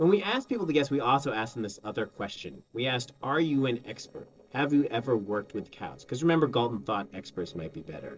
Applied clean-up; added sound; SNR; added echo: neural separator model SepFormer DNS4.